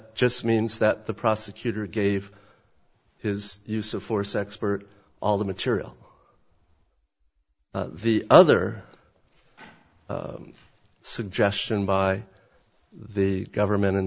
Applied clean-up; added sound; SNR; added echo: none; none; none; none.